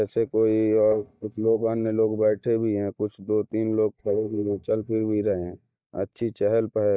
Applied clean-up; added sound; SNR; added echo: neural mask model DeepFilterNet 3.